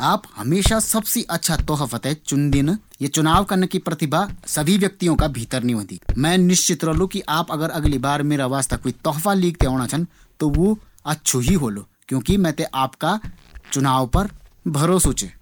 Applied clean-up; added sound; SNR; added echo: none; Walk, footsteps; 9 dB; none.